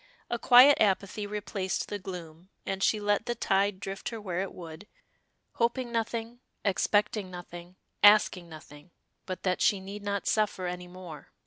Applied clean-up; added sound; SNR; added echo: none; none; none; none.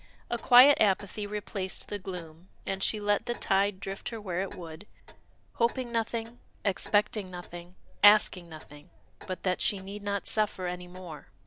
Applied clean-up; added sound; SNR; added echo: none; Clock; 18 dB; none.